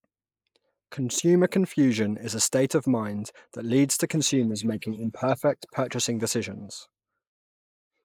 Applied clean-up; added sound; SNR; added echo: neural mask model Resemble Enhance denoiser.